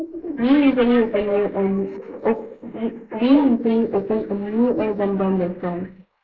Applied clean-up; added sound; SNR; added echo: neural mask model Resemble Enhance denoiser.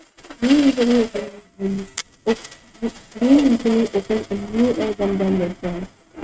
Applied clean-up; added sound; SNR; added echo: neural mask model RNNoise.